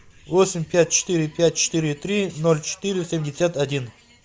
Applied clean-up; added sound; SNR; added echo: none; none; none; none.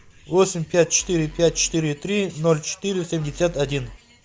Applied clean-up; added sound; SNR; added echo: none; Bass drum / Keyboard (musical); 17 dB; none.